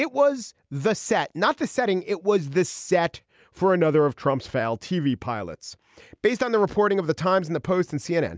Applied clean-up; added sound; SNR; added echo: none; none; none; none.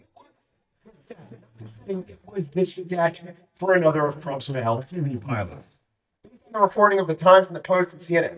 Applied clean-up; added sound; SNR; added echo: neural mask model DeepFilterNet 3.